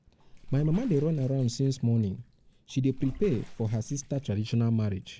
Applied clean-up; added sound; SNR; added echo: none; Bathtub (filling or washing) / Water / Splash, splatter; 14 dB; none.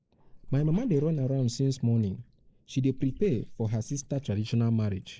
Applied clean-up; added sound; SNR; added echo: neural mask model Resemble Enhance denoiser.